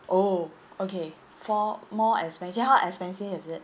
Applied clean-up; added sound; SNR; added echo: none; none; none; none.